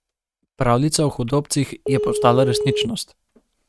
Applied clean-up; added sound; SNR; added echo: neural mask model RNNoise.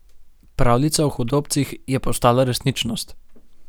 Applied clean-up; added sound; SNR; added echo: none; none; none; none.